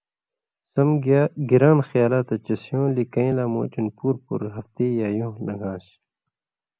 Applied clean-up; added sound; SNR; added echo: none; none; none; none.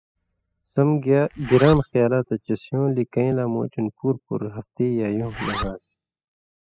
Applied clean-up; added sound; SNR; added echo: classical method spectral subtraction.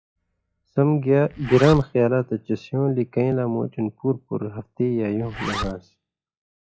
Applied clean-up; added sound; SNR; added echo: classical method log-MMSE.